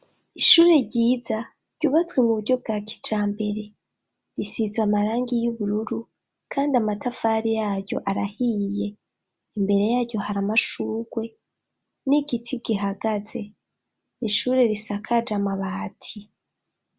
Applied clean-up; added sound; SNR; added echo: none; none; none; none.